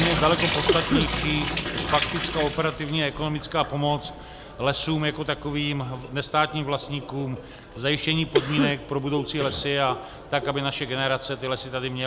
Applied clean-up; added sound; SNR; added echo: none; Cough + Drip / Sink (filling or washing); 4 dB; none.